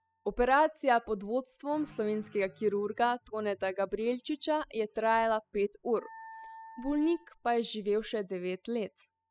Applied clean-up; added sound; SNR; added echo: classical method spectral subtraction.